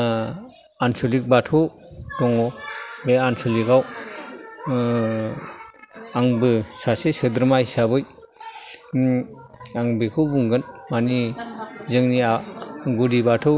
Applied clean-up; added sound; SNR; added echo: none; none; none; none.